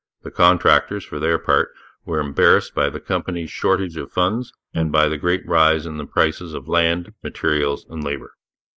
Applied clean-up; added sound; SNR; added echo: neural mask model Resemble Enhance denoiser.